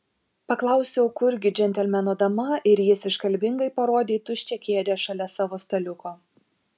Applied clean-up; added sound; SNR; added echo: none; none; none; none.